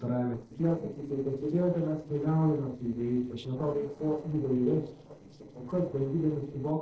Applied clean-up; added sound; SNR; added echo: neural separator model SepFormer DNS4.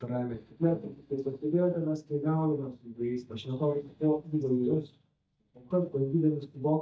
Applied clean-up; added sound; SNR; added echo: neural mask model DeepFilterNet 3.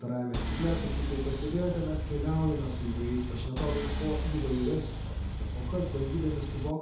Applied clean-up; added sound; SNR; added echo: none; Engine; 0 dB; reverberation time 0.8 s.